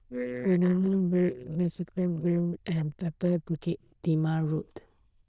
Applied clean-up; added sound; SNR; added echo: neural diffusion model UNIVERSE++.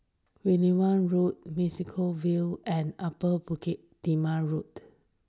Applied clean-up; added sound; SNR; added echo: none; none; none; none.